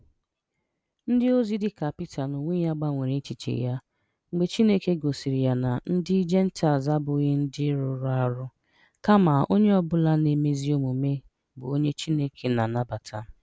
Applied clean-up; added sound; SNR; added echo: none; none; none; none.